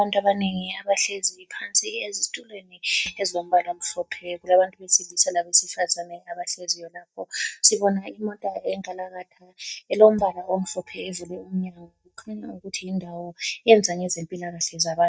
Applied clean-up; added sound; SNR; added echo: neural mask model DeepFilterNet 3.